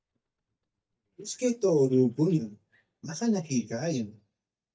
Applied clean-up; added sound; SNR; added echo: neural mask model DeepFilterNet 3.